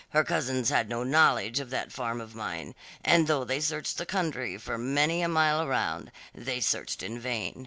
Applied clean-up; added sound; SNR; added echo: none; none; none; none.